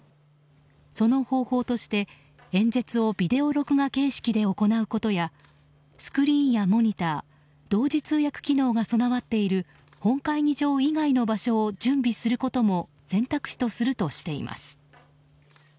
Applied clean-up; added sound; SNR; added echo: none; none; none; none.